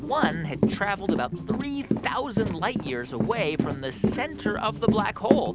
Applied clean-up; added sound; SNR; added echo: none; Run; 0 dB; none.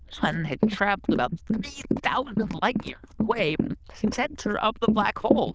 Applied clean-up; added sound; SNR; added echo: neural diffusion model UNIVERSE++.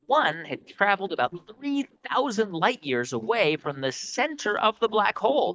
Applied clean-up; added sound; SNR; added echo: neural mask model DeepFilterNet 3.